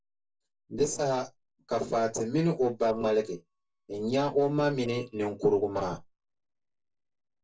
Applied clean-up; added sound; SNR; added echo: neural separator model SepFormer DNS4.